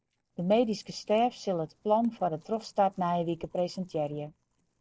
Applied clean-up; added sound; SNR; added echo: neural separator model SepFormer DNS4.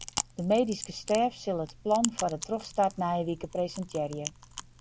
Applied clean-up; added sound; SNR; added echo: none; Chewing, mastication; 11 dB; none.